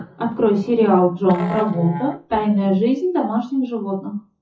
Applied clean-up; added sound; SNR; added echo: classical method WPE with log-MMSE.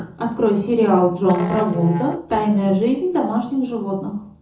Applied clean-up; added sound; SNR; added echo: none; Musical instrument; 13 dB; reverberation time 0.6 s.